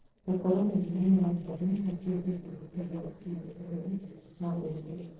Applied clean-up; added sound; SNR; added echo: neural separator model SepFormer DNS4.